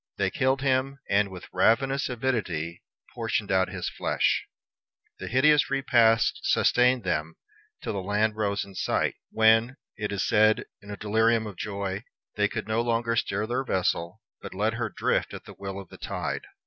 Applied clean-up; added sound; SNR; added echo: none; none; none; none.